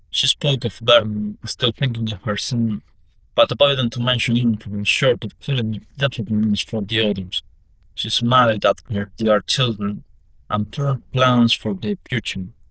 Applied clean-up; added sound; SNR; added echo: neural diffusion model UNIVERSE++.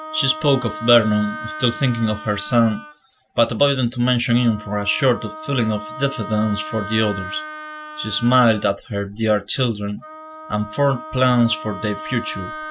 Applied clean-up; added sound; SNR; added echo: none; Wind instrument, woodwind instrument; 13 dB; none.